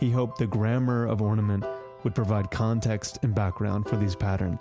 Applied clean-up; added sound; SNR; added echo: none; none; none; none.